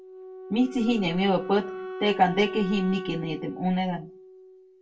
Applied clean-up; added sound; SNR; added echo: none; Wind instrument, woodwind instrument; 11 dB; reverberation time 0.2 s.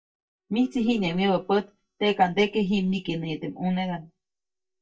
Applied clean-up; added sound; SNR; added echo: neural mask model DeepFilterNet 3.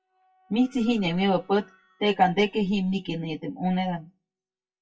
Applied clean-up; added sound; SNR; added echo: classical method WPE with log-MMSE.